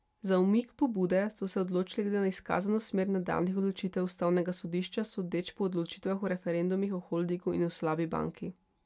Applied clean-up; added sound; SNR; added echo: none; none; none; none.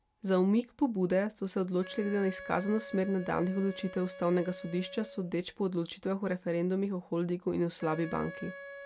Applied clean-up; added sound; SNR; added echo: none; Wind instrument, woodwind instrument; 17 dB; none.